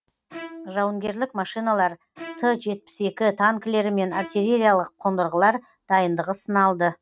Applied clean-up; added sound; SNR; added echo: neural mask model RNNoise.